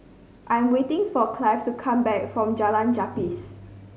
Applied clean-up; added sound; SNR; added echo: none; none; none; none.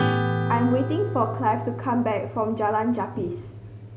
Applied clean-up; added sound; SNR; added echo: none; Acoustic guitar / Strum; 3 dB; none.